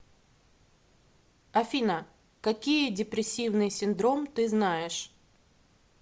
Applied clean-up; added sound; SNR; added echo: none; none; none; none.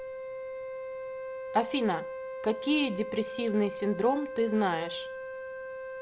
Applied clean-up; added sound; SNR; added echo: none; Wind instrument, woodwind instrument; 7 dB; none.